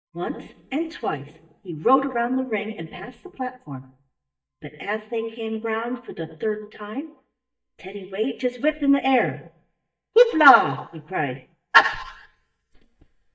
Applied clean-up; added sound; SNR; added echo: neural mask model DeepFilterNet 3.